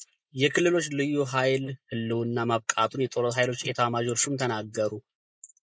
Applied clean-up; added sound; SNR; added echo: neural mask model Resemble Enhance denoiser.